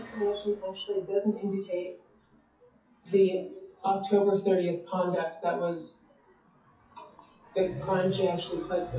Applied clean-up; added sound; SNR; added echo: classical method WPE with log-MMSE.